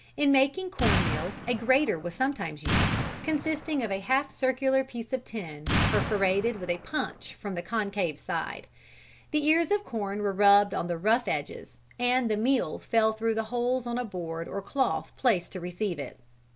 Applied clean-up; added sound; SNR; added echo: none; Explosion; 3 dB; none.